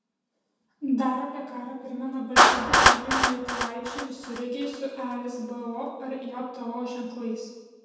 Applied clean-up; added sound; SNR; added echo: none; Clapping; -5 dB; reverberation time 1.0 s.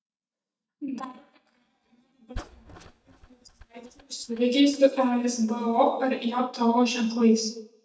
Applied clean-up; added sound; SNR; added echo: neural mask model DeepFilterNet 3.